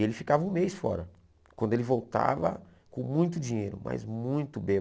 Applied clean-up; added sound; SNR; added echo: none; none; none; none.